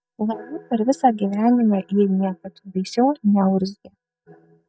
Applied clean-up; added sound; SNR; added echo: neural mask model DeepFilterNet 3.